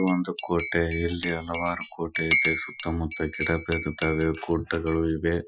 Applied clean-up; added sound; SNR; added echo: classical method Wiener filter.